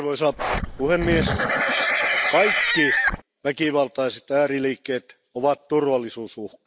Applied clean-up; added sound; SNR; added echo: none; Livestock, farm animals, working animals; -2 dB; none.